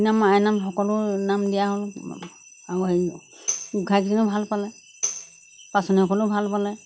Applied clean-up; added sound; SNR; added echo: none; Tambourine; 11 dB; none.